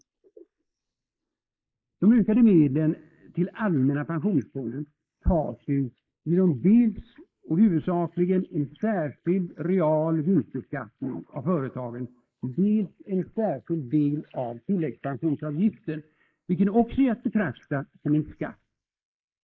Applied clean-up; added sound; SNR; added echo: neural mask model Resemble Enhance denoiser.